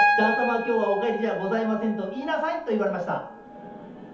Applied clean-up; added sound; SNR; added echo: none; Piano; 3 dB; reverberation time 0.6 s.